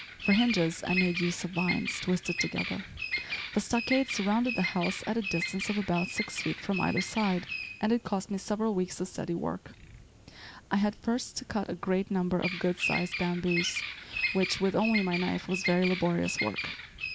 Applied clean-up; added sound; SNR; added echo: none; Bird vocalization, bird call, bird song; 6 dB; none.